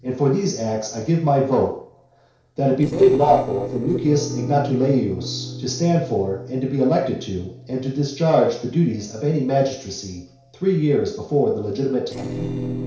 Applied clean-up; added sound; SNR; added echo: neural separator model SepFormer DNS4.